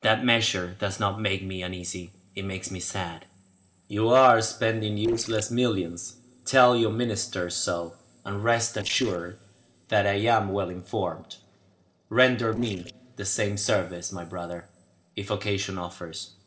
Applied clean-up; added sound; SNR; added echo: neural separator model SepFormer DNS4.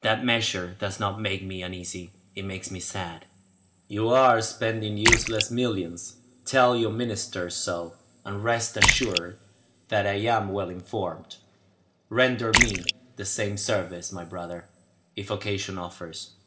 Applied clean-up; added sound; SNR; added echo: none; Splash, splatter; 0 dB; reverberation time 0.5 s.